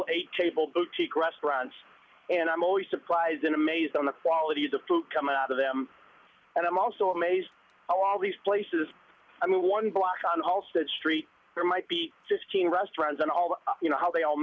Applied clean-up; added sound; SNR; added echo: none; none; none; none.